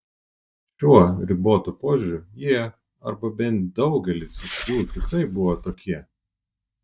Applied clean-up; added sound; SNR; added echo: neural mask model DeepFilterNet 3.